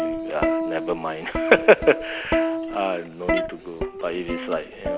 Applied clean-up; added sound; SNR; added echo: none; Plucked string instrument; 3 dB; none.